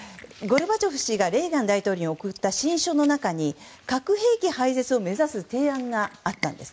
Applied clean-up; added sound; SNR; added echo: none; Cat; 19 dB; none.